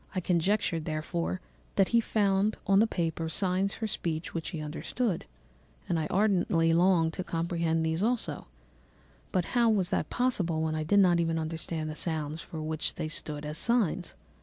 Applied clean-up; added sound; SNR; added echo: none; none; none; none.